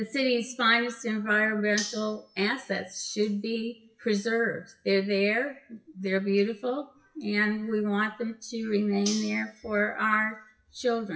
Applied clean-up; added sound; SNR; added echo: classical method WPE with log-MMSE.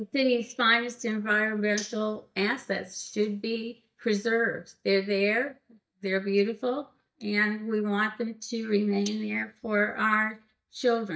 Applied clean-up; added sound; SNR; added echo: neural mask model DeepFilterNet 3.